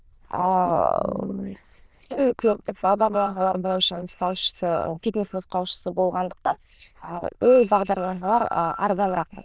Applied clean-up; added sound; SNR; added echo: neural diffusion model UNIVERSE++.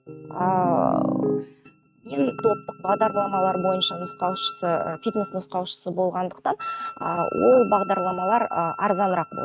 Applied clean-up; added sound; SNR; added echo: neural mask model RNNoise.